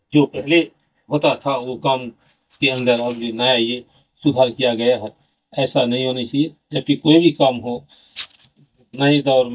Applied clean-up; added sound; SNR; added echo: neural mask model DeepFilterNet 3.